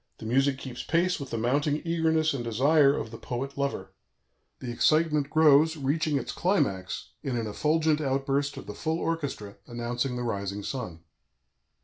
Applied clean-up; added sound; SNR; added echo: none; none; none; none.